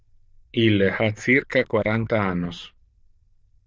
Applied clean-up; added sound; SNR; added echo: neural diffusion model UNIVERSE++.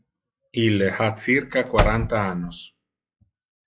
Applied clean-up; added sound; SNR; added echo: classical method log-MMSE.